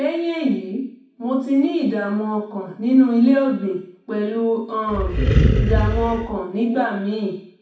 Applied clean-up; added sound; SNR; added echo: none; Animal; -3 dB; reverberation time 0.6 s.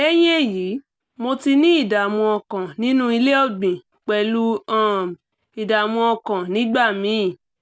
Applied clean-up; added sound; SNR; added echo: none; none; none; none.